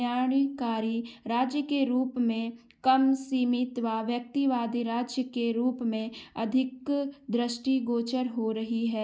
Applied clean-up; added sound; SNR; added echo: none; none; none; none.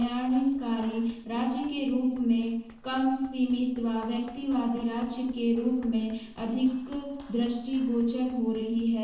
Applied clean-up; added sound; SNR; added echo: neural separator model SepFormer DNS4.